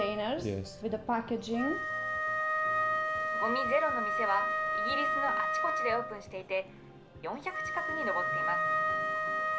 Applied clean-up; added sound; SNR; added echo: none; Wind instrument, woodwind instrument; -3 dB; none.